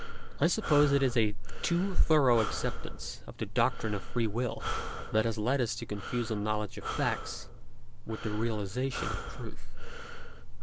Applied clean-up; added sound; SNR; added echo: none; Breathing; 2 dB; none.